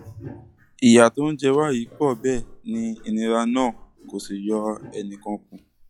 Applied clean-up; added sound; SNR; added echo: classical method log-MMSE.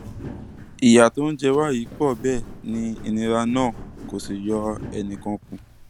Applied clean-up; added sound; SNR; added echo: none; Walk, footsteps; 15 dB; none.